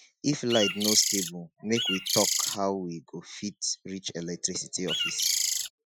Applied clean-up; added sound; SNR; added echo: classical method Wiener filter.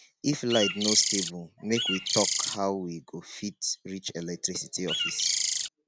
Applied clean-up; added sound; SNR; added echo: none; Bird; -3 dB; none.